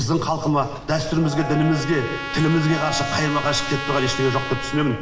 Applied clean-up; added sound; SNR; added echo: none; Piano + Trumpet; 9 dB; none.